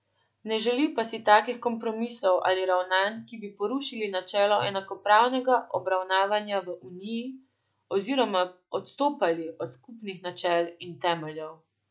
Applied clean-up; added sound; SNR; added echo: none; none; none; none.